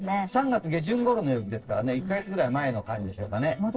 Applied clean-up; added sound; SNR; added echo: neural separator model SepFormer DNS4.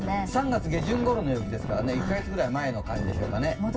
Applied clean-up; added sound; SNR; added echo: none; Wind; 7 dB; reverberation time 0.4 s.